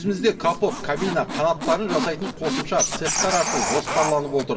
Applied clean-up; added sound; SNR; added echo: none; Squeak; 4 dB; reverberation time 2.1 s.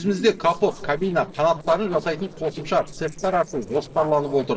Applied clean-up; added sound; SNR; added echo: neural separator model SepFormer DNS4.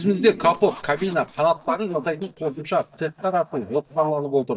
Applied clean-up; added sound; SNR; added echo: neural mask model DeepFilterNet 3.